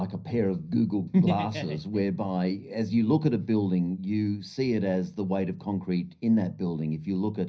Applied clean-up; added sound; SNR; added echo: none; none; none; reverberation time 0.5 s.